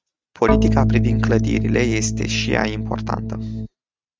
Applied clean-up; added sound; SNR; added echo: neural mask model RNNoise.